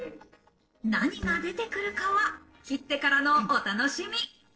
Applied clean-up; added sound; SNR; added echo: neural separator model SepFormer DNS4.